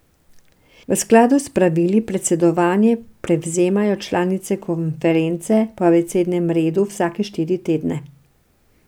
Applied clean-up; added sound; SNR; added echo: none; none; none; none.